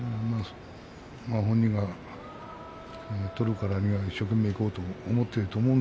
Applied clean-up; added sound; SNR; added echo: none; none; none; none.